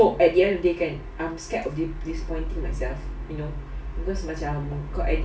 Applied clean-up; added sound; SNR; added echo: none; none; none; reverberation time 0.3 s.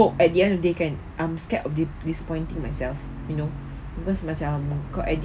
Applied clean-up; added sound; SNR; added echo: none; none; none; none.